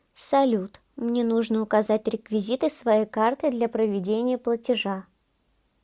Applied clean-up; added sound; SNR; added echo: none; none; none; none.